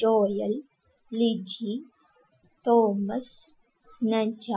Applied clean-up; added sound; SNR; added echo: classical method Wiener filter.